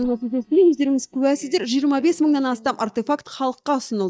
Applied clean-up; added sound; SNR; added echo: neural mask model DeepFilterNet 3.